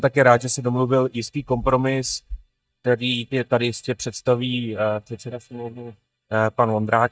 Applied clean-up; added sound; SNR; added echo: neural mask model DeepFilterNet 3.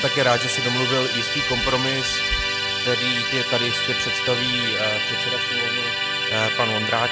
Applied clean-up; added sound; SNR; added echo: none; Musical instrument; -3 dB; none.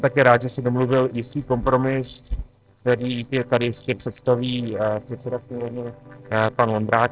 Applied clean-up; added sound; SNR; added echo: neural separator model SepFormer DNS4.